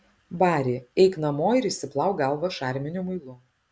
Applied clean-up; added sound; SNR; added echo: none; none; none; none.